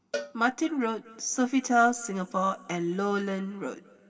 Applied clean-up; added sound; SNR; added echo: none; Cowbell; 16 dB; reverberation time 2.7 s.